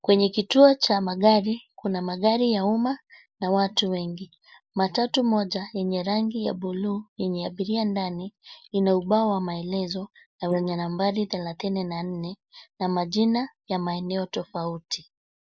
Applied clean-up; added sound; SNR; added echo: neural mask model Resemble Enhance denoiser.